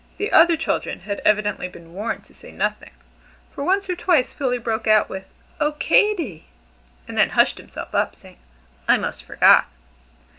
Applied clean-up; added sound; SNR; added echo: none; none; none; none.